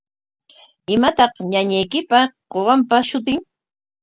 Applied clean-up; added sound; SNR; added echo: none; none; none; none.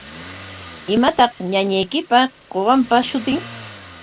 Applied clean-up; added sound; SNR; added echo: none; Motor vehicle (road); 18 dB; none.